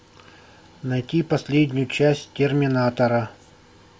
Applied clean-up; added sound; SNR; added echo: none; none; none; none.